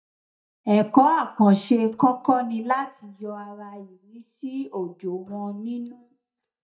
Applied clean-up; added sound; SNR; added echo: neural mask model DeepFilterNet 3.